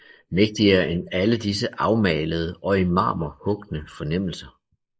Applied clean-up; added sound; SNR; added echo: neural mask model Resemble Enhance denoiser.